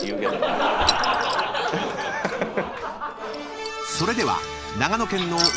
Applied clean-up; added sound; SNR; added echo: none; Chink, clink; 8 dB; none.